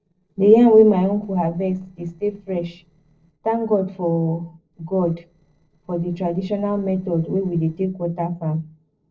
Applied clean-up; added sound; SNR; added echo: neural separator model SepFormer DNS4.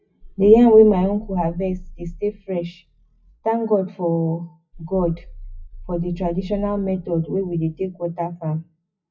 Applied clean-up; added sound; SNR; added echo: classical method WPE with log-MMSE.